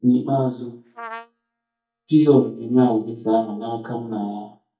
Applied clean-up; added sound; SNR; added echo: neural mask model DeepFilterNet 3.